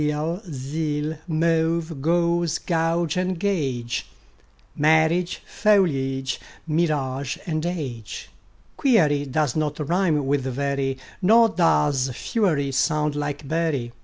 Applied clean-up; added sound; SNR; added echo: none; none; none; none.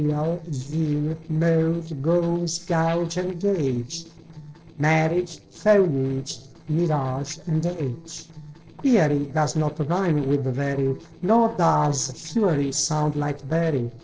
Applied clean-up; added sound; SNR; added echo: neural separator model SepFormer DNS4.